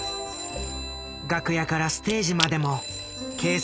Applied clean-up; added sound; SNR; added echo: none; Telephone + Crack / Crushing; 8 dB; none.